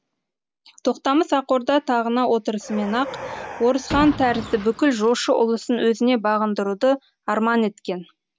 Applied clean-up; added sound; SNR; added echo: none; Car; 12 dB; none.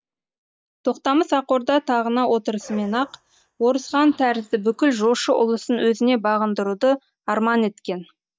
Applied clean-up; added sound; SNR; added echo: neural mask model DeepFilterNet 3.